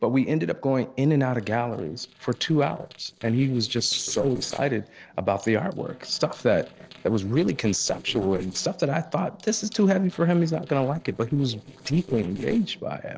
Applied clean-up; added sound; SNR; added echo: neural separator model SepFormer DNS4.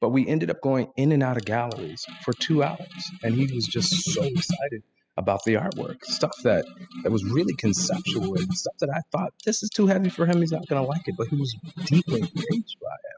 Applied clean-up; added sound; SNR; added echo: classical method spectral subtraction.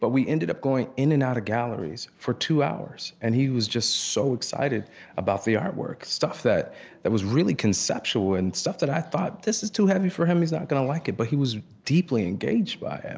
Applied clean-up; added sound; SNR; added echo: none; none; none; none.